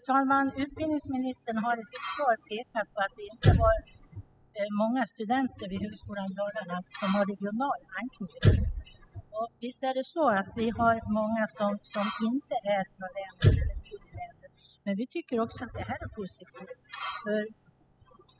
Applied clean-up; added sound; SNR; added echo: classical method spectral subtraction.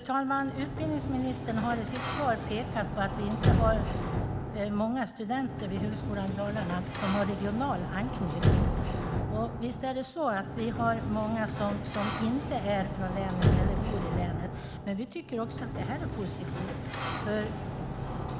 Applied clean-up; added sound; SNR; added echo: none; Sliding door; -1 dB; none.